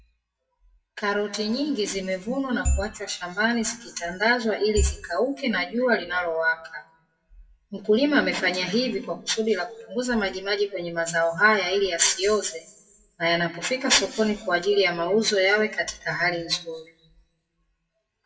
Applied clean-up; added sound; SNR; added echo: classical method WPE with log-MMSE.